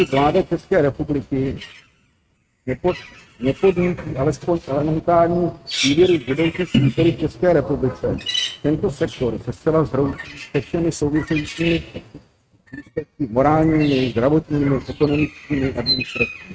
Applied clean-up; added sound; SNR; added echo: neural mask model RNNoise.